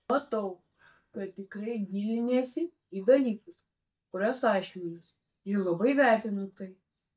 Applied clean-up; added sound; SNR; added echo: neural mask model DeepFilterNet 3.